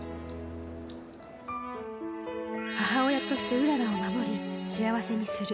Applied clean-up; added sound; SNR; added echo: none; none; none; none.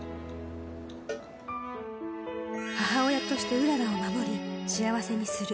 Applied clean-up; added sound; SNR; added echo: none; Cowbell; 17 dB; none.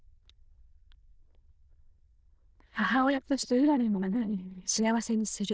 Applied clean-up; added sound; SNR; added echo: neural diffusion model UNIVERSE++.